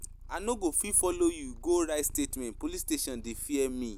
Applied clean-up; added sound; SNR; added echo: none; Purr; 13 dB; none.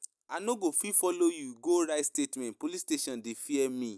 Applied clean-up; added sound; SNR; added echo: none; none; none; none.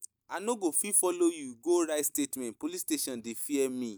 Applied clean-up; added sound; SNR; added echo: neural mask model DeepFilterNet 3.